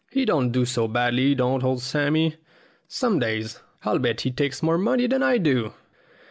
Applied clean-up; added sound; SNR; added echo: none; none; none; none.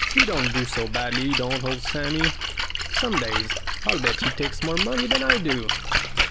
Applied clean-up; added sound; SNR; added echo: none; Splash, splatter; -3 dB; none.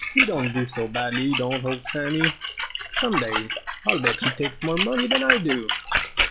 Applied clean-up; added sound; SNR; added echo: classical method log-MMSE.